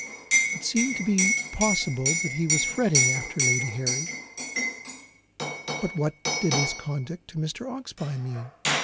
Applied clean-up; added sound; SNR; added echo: none; Liquid; -1 dB; none.